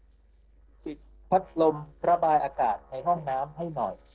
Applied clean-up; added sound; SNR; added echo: neural separator model SepFormer DNS4.